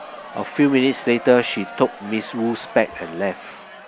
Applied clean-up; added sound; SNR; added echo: none; Crowd; 16 dB; none.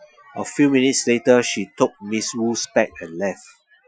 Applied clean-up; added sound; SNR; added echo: classical method Wiener filter.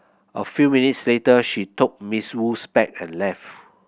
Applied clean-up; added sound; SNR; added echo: none; none; none; none.